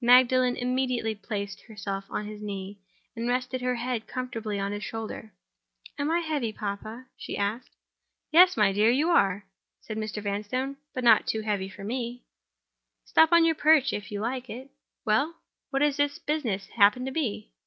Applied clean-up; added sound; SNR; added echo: none; none; none; none.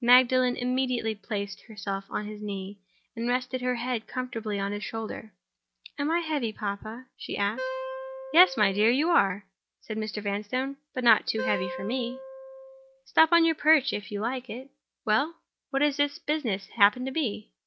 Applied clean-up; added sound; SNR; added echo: none; Wind instrument, woodwind instrument; 10 dB; none.